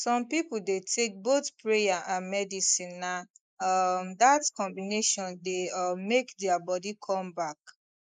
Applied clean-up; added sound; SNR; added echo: neural mask model Resemble Enhance denoiser.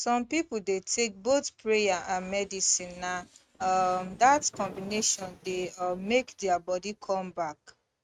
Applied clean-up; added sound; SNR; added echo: neural mask model RNNoise.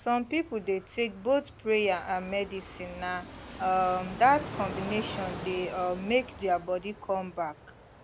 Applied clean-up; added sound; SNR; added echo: none; Fixed-wing aircraft, airplane; 13 dB; none.